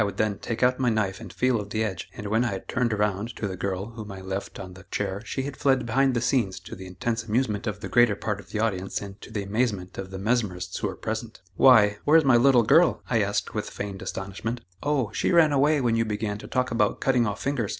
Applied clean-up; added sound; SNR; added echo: none; none; none; none.